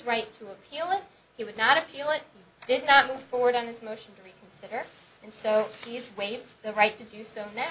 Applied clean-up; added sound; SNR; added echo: none; none; none; none.